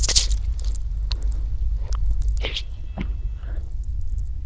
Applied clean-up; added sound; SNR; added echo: neural diffusion model UNIVERSE++.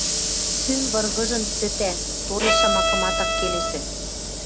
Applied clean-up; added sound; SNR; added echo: none; Bowed string instrument + Sliding door / Hiss; -5 dB; none.